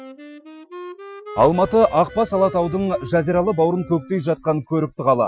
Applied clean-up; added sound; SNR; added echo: classical method Wiener filter.